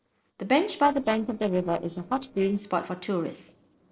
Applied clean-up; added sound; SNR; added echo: neural separator model SepFormer DNS4.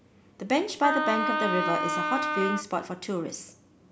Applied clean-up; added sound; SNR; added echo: none; Wind instrument, woodwind instrument; -1 dB; none.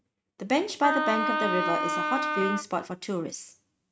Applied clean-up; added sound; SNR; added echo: neural mask model RNNoise.